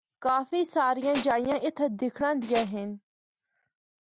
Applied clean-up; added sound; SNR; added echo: none; Tools; 9 dB; none.